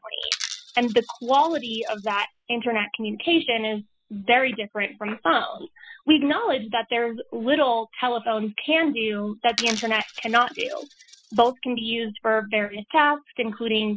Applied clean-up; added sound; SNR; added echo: classical method spectral subtraction.